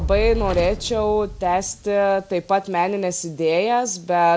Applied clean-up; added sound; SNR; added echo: none; Fire; 11 dB; none.